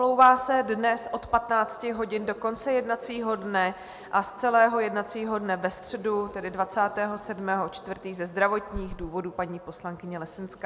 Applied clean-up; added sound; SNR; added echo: none; Run; 11 dB; none.